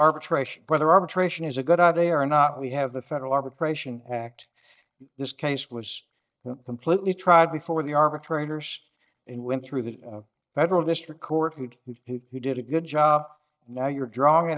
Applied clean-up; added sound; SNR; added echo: neural mask model DeepFilterNet 3.